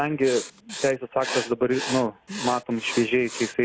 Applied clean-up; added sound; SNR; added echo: none; Writing; 10 dB; none.